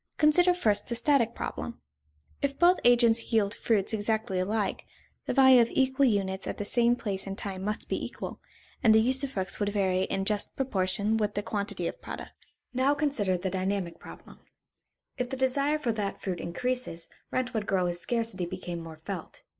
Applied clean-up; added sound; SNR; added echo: neural mask model Resemble Enhance denoiser.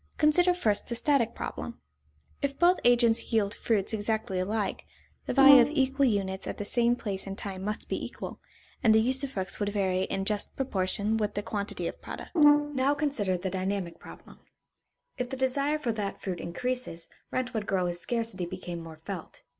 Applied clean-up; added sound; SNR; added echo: none; Brass instrument; -3 dB; none.